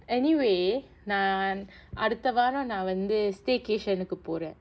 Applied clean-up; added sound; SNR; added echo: none; none; none; none.